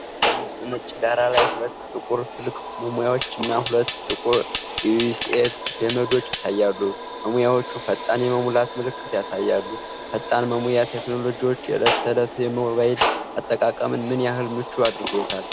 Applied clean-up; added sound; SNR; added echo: none; Fire; 4 dB; none.